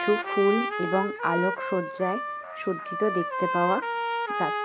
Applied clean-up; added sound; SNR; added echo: none; Trumpet; 2 dB; none.